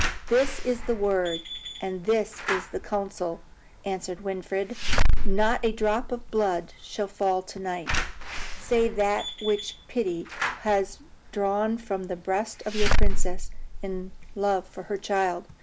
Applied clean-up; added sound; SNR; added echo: none; Slam / Alarm; -4 dB; none.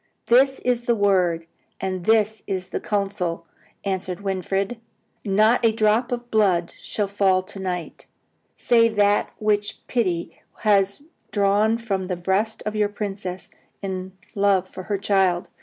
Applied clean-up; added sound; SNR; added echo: none; none; none; none.